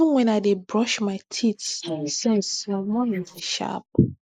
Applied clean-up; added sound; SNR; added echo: neural mask model Resemble Enhance denoiser.